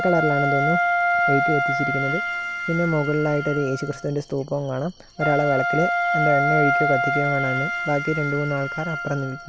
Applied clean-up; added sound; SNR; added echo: none; Wind instrument, woodwind instrument; 0 dB; none.